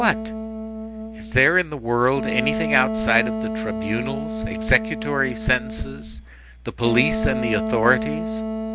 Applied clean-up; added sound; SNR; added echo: none; Wind instrument, woodwind instrument; 4 dB; none.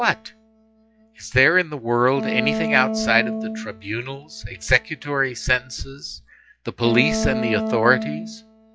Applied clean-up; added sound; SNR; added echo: classical method log-MMSE.